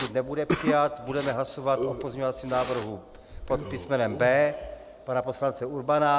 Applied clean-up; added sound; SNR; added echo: none; Respiratory sounds; 9 dB; none.